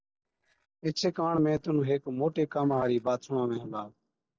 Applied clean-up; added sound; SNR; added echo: neural separator model SepFormer DNS4.